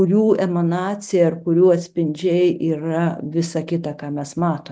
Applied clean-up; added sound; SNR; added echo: none; none; none; none.